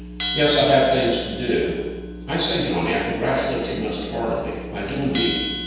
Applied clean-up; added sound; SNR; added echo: none; Bell; 11 dB; reverberation time 1.2 s.